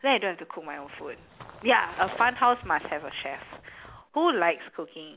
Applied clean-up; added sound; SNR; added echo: none; Walk, footsteps; 17 dB; none.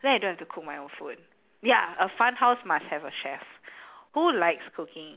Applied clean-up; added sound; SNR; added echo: none; none; none; none.